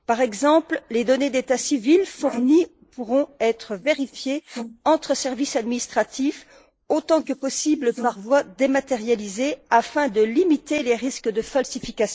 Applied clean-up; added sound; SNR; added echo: neural mask model Resemble Enhance denoiser.